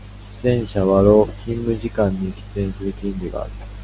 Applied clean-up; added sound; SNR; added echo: none; none; none; none.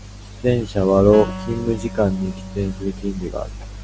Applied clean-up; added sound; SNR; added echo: none; Wind instrument, woodwind instrument; 15 dB; none.